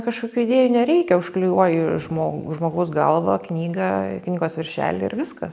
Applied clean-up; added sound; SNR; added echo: none; none; none; none.